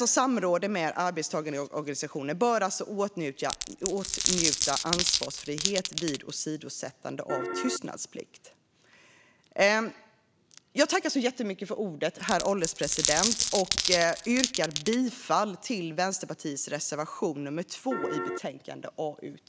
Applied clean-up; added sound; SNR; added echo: none; Piano + Glass; 1 dB; none.